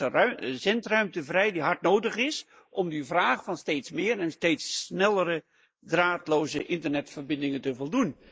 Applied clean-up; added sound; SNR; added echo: neural mask model Resemble Enhance denoiser.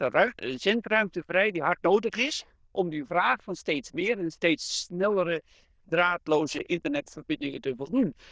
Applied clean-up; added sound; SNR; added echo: neural diffusion model UNIVERSE++.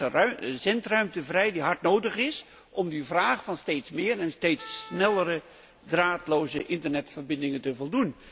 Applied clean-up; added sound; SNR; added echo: none; Wind instrument, woodwind instrument; 18 dB; none.